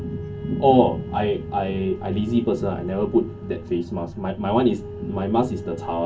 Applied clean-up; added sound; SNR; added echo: none; Wind instrument, woodwind instrument; 17 dB; reverberation time 0.3 s.